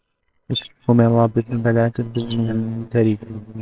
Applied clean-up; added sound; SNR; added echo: neural separator model SepFormer WHAMR!.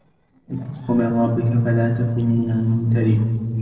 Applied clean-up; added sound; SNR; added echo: neural separator model SepFormer DNS4.